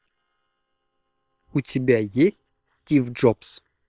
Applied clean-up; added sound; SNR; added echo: neural separator model SepFormer WHAM!.